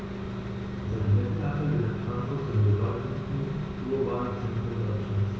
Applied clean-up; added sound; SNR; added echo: none; Engine; 7 dB; reverberation time 1.1 s.